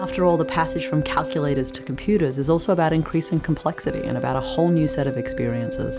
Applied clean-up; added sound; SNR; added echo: none; Keyboard (musical); 9 dB; none.